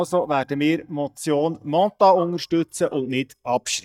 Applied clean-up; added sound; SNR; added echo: neural mask model DeepFilterNet 3.